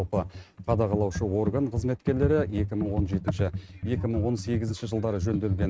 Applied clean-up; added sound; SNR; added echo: neural mask model RNNoise.